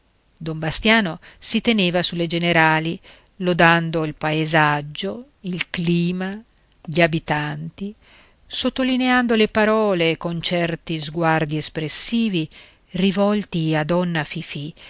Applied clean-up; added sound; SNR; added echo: none; none; none; none.